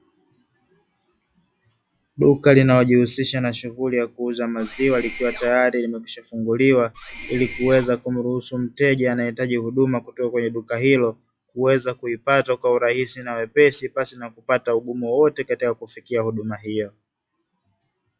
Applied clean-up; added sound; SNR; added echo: classical method log-MMSE.